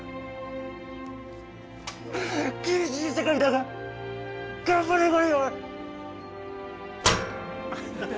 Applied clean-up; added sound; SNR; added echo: none; none; none; none.